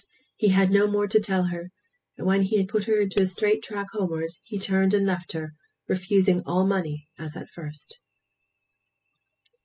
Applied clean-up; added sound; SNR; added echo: classical method spectral subtraction.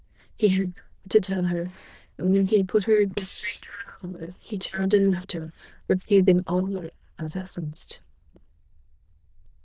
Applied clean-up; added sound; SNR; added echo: neural diffusion model UNIVERSE++.